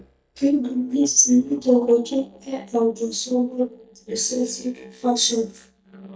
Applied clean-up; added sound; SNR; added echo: neural mask model DeepFilterNet 3.